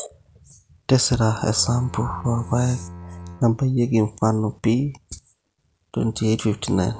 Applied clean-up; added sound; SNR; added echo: none; Bowed string instrument; 14 dB; none.